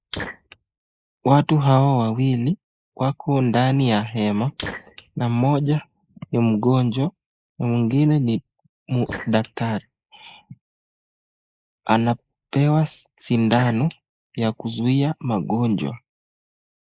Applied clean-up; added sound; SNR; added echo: neural mask model Resemble Enhance denoiser.